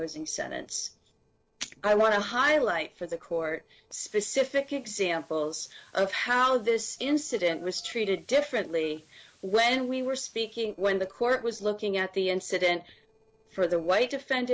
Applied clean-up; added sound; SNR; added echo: neural separator model SepFormer DNS4.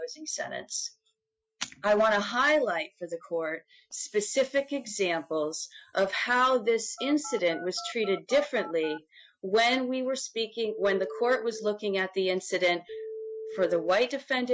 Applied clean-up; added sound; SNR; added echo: classical method Wiener filter.